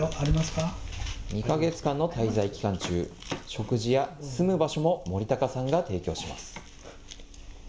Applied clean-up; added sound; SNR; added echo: none; none; none; reverberation time 0.6 s.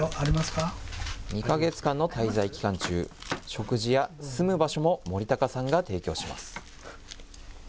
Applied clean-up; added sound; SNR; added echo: none; none; none; none.